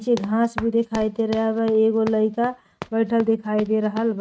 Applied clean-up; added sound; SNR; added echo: neural mask model RNNoise.